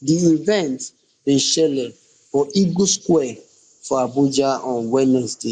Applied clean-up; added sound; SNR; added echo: neural mask model Resemble Enhance denoiser.